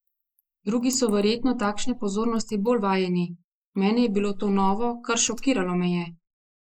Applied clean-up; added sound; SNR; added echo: neural mask model Resemble Enhance denoiser.